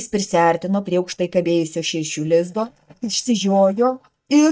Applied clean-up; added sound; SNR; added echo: neural mask model DeepFilterNet 3.